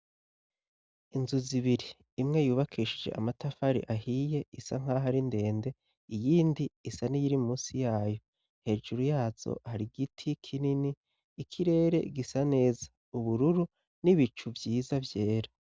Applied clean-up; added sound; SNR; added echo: none; none; none; none.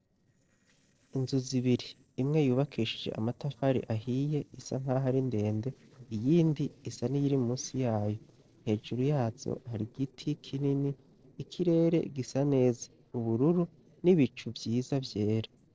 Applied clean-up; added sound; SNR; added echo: neural separator model SepFormer DNS4.